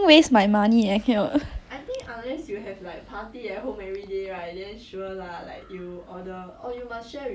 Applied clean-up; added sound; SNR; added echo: none; none; none; none.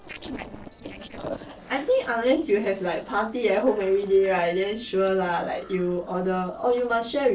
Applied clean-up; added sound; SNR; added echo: neural separator model SepFormer DNS4.